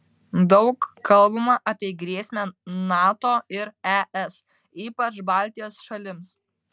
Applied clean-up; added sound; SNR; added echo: none; none; none; none.